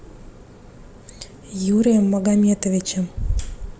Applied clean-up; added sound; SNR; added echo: none; none; none; none.